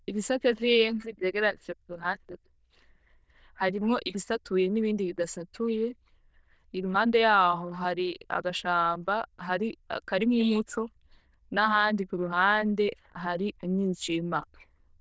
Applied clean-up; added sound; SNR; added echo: neural diffusion model UNIVERSE++.